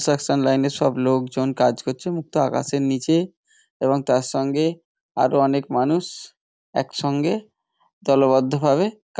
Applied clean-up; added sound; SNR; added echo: none; none; none; none.